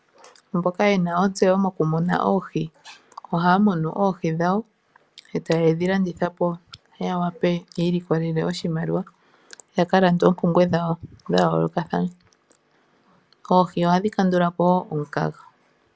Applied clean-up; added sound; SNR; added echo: none; none; none; none.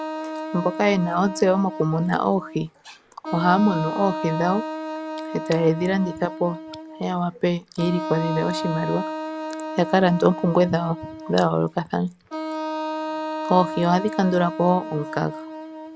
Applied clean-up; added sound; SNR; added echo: none; Wind instrument, woodwind instrument; 8 dB; none.